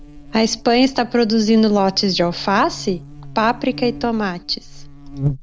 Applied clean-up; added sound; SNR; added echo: none; Buzz; 13 dB; none.